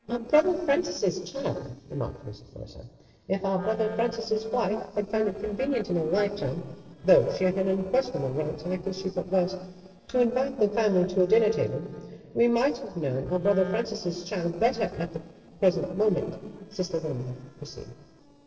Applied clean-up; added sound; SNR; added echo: neural separator model SepFormer DNS4.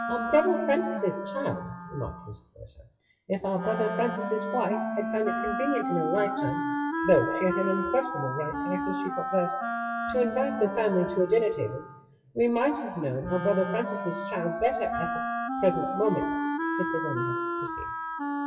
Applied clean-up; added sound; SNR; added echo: classical method WPE with log-MMSE.